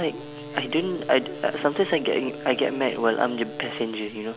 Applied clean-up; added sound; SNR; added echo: none; Brass instrument; 12 dB; none.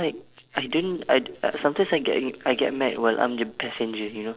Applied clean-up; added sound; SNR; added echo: neural separator model SepFormer DNS4.